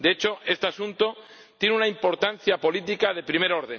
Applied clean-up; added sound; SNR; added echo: none; none; none; none.